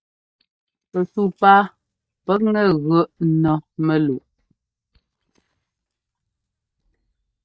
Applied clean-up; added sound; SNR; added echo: neural mask model DeepFilterNet 3.